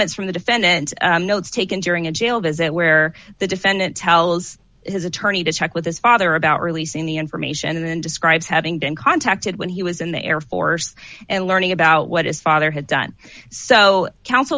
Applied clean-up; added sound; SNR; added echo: none; none; none; none.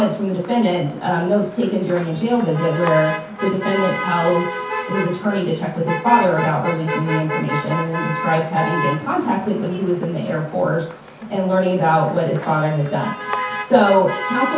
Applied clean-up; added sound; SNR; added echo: none; Motor vehicle (road); 8 dB; reverberation time 0.6 s.